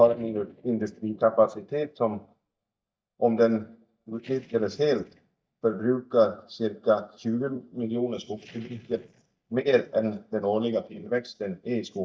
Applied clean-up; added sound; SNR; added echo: neural mask model DeepFilterNet 3.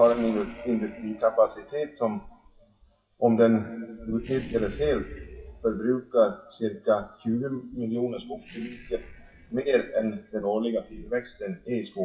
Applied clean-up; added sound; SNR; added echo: classical method WPE with log-MMSE.